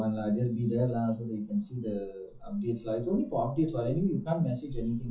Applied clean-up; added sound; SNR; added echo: classical method WPE with log-MMSE.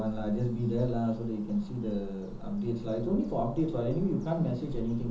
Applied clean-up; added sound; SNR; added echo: none; Bird vocalization, bird call, bird song; 10 dB; reverberation time 0.6 s.